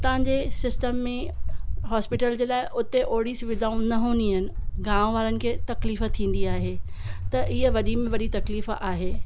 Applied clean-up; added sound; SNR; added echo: none; Walk, footsteps; -2 dB; none.